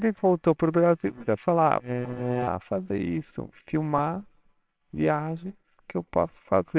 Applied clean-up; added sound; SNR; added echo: neural separator model SepFormer WHAMR!.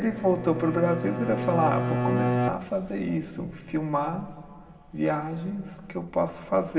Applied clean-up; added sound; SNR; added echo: none; Bowed string instrument; 1 dB; reverberation time 2.2 s.